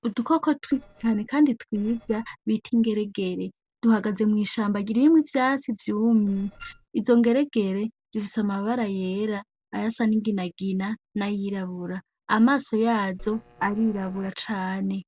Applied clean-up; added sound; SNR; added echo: neural separator model SepFormer DNS4.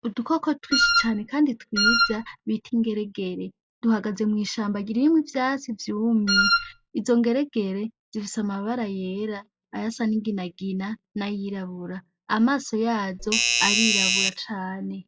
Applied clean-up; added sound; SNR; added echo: classical method log-MMSE.